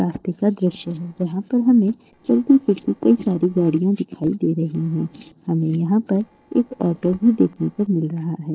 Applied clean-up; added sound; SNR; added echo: neural separator model SepFormer DNS4.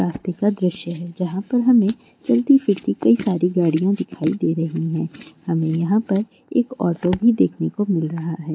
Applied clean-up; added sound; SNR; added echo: none; none; none; none.